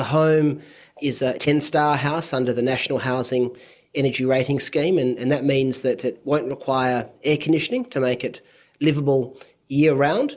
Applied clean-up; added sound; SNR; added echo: none; none; none; none.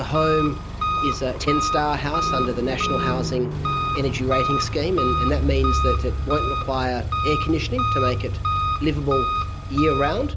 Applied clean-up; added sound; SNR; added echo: none; Engine + Car; -1 dB; none.